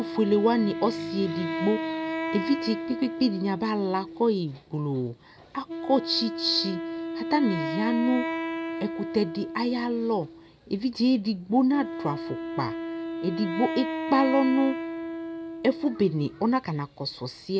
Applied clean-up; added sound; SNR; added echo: none; Wind instrument, woodwind instrument; 7 dB; none.